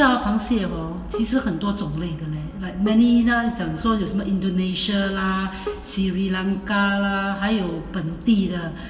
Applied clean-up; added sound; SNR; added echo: none; Bowed string instrument; 16 dB; reverberation time 2.7 s.